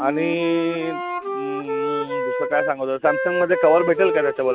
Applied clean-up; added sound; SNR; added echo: none; Wind instrument, woodwind instrument; 3 dB; none.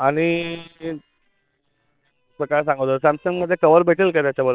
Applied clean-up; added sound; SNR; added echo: neural separator model SepFormer WHAM!.